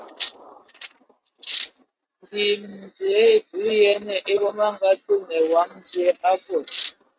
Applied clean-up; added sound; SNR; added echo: neural mask model RNNoise.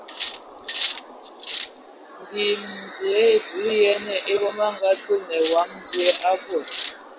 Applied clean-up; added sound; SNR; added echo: none; Cutlery, silverware; 2 dB; none.